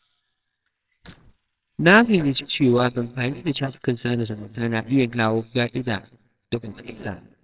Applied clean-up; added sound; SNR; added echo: neural separator model SepFormer WHAMR!.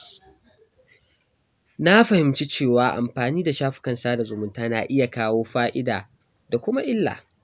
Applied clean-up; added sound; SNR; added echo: none; none; none; none.